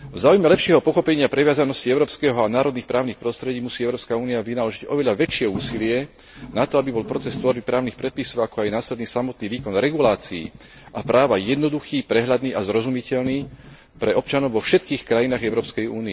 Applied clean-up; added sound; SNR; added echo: none; none; none; none.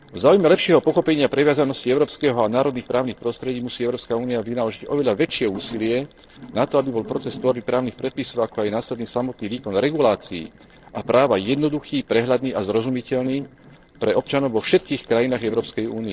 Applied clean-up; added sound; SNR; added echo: neural separator model SepFormer DNS4.